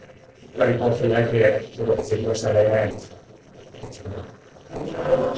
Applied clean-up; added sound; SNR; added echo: neural separator model SepFormer DNS4.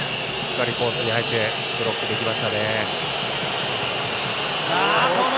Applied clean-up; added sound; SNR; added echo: none; none; none; none.